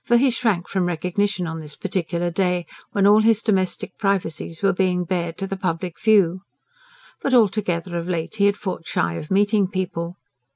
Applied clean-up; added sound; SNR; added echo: none; none; none; none.